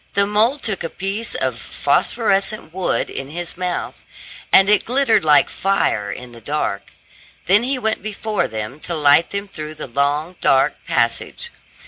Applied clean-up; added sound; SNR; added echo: none; none; none; none.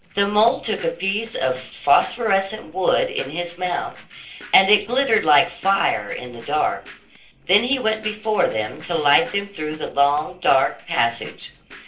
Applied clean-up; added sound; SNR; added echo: neural separator model SepFormer DNS4.